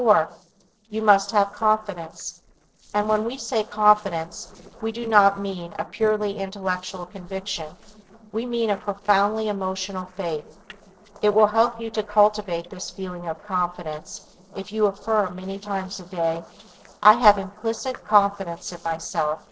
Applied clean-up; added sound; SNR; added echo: neural separator model SepFormer DNS4.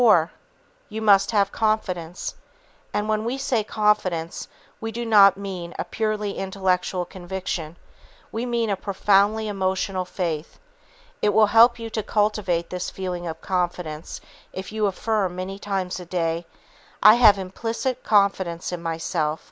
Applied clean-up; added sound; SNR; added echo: none; none; none; none.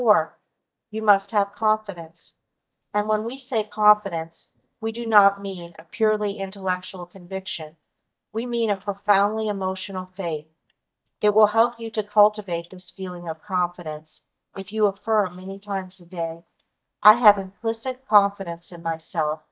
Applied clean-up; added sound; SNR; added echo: neural mask model DeepFilterNet 3.